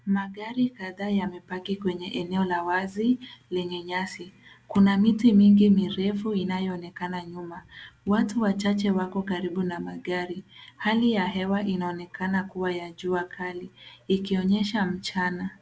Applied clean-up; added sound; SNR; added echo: none; none; none; none.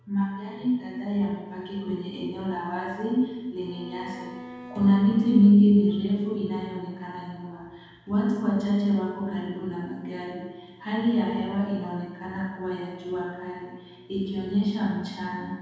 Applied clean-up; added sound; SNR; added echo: none; Bowed string instrument; 16 dB; reverberation time 1.2 s.